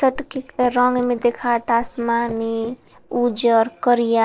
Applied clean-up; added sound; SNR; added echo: neural separator model SepFormer DNS4.